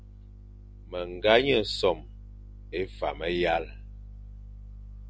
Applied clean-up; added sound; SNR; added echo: none; none; none; none.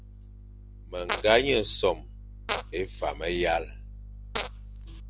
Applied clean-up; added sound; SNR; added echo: neural separator model SepFormer DNS4.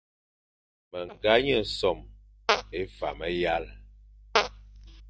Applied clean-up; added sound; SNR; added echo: neural mask model DeepFilterNet 3.